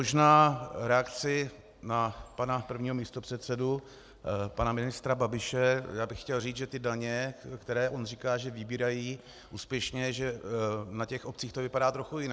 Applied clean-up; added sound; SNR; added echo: none; none; none; none.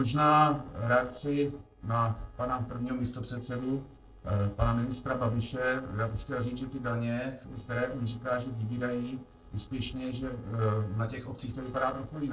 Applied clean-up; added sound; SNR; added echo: neural separator model SepFormer DNS4.